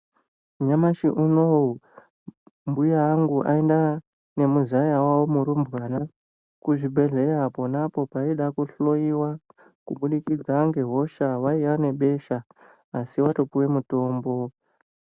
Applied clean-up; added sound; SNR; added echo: none; none; none; none.